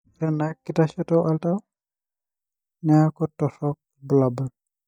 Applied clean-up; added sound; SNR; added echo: neural mask model DeepFilterNet 3.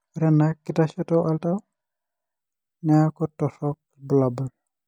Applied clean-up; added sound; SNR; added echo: none; none; none; none.